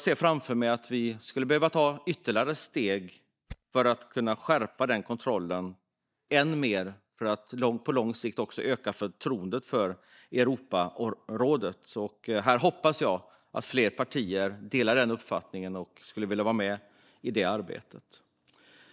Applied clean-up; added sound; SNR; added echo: neural mask model DeepFilterNet 3.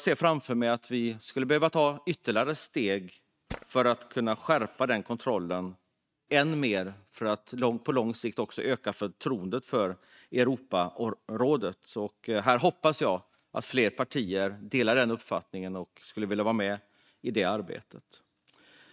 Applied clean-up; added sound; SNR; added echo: neural mask model RNNoise.